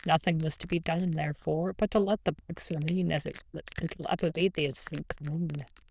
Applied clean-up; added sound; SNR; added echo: neural diffusion model UNIVERSE++.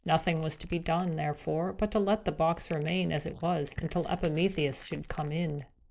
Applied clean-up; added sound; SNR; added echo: neural mask model Resemble Enhance denoiser.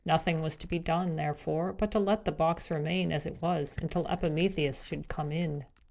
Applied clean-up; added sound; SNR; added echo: neural separator model SepFormer DNS4.